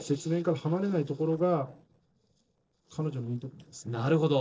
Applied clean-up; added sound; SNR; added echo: neural separator model SepFormer DNS4.